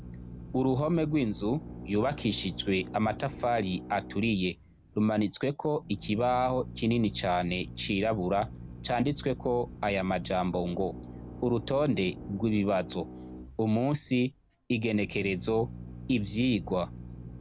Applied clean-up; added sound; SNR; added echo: none; Drill; 13 dB; none.